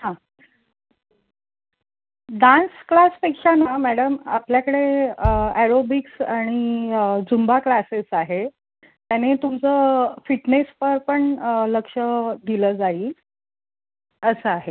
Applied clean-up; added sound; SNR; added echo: none; Bass drum; 10 dB; none.